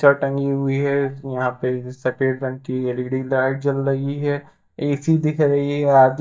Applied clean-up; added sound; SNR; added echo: neural mask model DeepFilterNet 3.